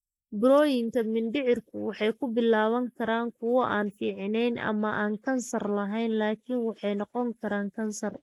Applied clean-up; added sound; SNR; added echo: neural mask model Resemble Enhance denoiser.